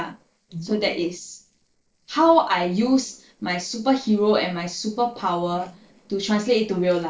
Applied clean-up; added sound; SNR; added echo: neural separator model SepFormer DNS4.